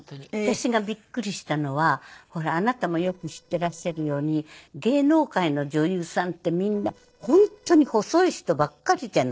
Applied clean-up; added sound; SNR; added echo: neural separator model SepFormer DNS4.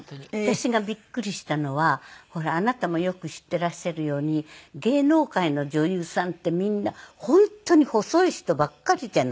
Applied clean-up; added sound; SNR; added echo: none; none; none; none.